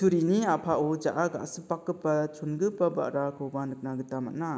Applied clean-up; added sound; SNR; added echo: none; none; none; none.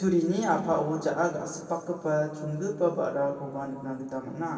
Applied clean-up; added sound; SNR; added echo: none; none; none; reverberation time 2.7 s.